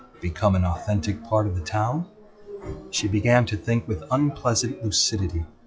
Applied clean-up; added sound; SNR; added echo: classical method log-MMSE.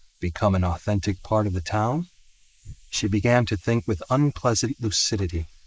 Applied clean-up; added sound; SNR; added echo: neural mask model Resemble Enhance denoiser.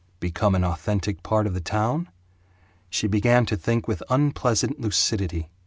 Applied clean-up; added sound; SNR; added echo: none; none; none; none.